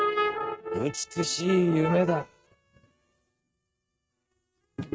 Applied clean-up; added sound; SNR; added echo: neural mask model RNNoise.